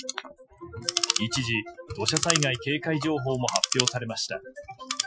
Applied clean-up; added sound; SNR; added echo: classical method Wiener filter.